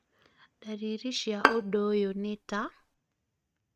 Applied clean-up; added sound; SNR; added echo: neural mask model RNNoise.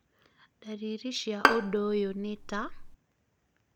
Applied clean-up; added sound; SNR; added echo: none; Bowed string instrument; -4 dB; none.